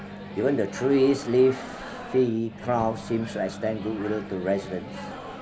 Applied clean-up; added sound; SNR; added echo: none; Microwave oven; 12 dB; none.